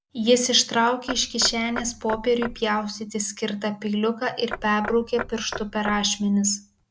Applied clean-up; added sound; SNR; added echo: none; Knock / Wood; 12 dB; none.